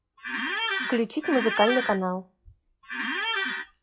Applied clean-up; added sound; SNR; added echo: classical method log-MMSE.